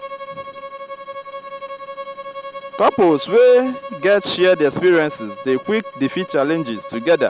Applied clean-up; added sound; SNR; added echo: none; Bowed string instrument; 14 dB; none.